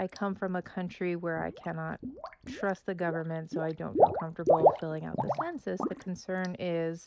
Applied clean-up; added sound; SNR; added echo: neural mask model Resemble Enhance denoiser.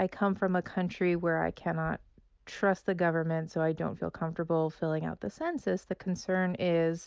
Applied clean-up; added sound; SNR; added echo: none; none; none; none.